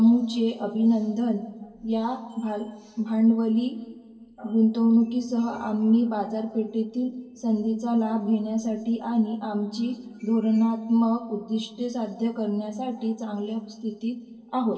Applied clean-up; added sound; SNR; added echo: none; none; none; reverberation time 1.6 s.